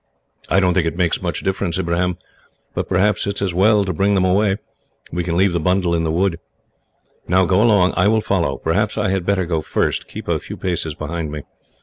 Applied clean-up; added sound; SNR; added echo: none; none; none; none.